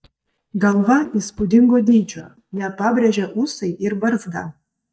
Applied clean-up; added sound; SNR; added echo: neural mask model DeepFilterNet 3.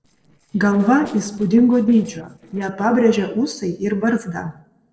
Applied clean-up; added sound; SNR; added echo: neural separator model SepFormer DNS4.